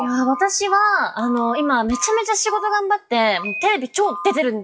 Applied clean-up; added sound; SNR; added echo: classical method WPE with log-MMSE.